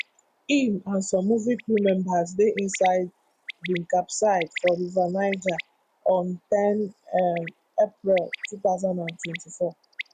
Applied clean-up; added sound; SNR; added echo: none; Bird; 16 dB; none.